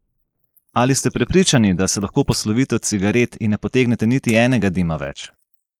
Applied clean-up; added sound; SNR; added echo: neural mask model Resemble Enhance denoiser.